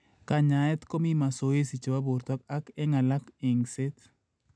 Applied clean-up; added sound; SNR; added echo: none; none; none; none.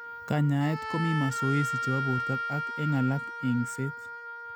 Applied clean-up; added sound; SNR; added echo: none; Wind instrument, woodwind instrument; 5 dB; none.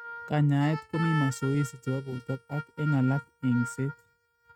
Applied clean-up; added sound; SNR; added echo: neural mask model RNNoise.